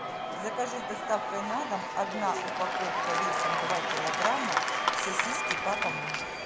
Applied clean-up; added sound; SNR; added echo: none; Applause / Crowd / Cheering; -4 dB; none.